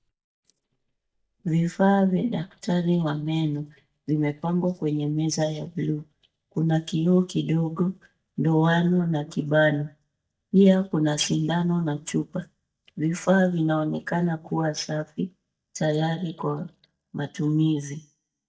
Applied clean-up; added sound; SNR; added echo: neural mask model DeepFilterNet 3.